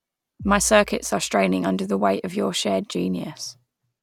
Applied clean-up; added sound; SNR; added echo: none; Bass drum; 18 dB; none.